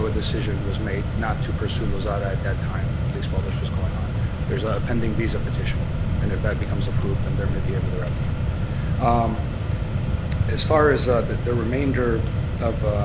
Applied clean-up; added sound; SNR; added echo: none; Mechanisms; -2 dB; none.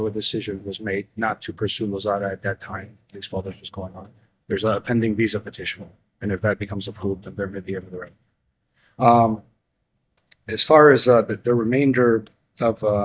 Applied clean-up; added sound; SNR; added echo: neural mask model DeepFilterNet 3.